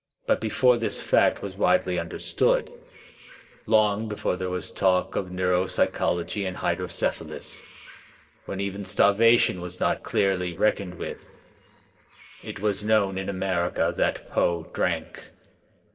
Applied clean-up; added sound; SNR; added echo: neural separator model SepFormer DNS4.